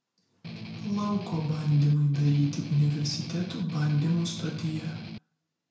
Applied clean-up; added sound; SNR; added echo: none; Strum; 10 dB; reverberation time 0.5 s.